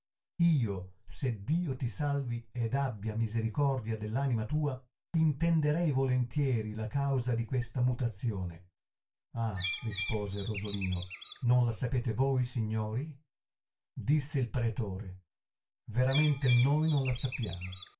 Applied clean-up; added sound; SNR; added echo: none; Bird; 9 dB; reverberation time 0.2 s.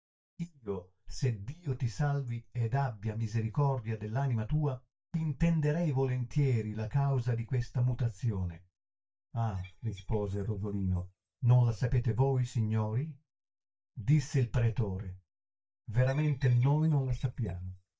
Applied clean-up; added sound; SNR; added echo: neural mask model DeepFilterNet 3.